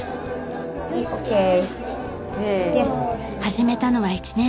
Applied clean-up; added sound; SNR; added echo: none; Keyboard (musical); 17 dB; none.